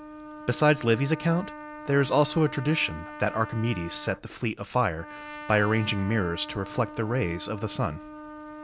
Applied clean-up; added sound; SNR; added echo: none; Trumpet; 14 dB; none.